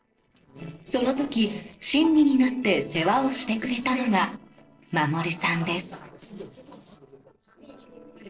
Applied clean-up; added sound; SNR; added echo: neural separator model SepFormer DNS4.